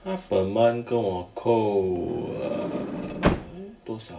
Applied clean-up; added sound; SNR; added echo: none; Sliding door; 4 dB; reverberation time 0.2 s.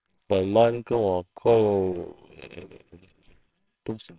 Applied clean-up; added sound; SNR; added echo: neural separator model SepFormer WHAMR!.